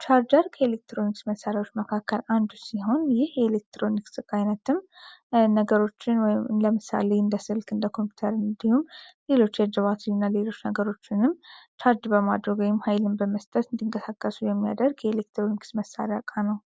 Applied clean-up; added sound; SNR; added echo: none; none; none; none.